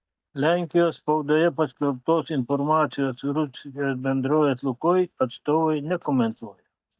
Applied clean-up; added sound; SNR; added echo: neural mask model DeepFilterNet 3.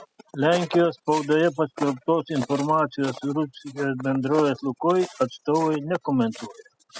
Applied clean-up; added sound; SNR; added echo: classical method spectral subtraction.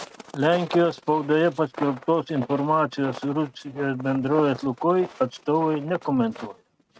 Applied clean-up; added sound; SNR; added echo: neural mask model RNNoise.